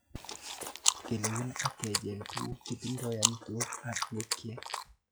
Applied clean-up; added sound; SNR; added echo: classical method log-MMSE.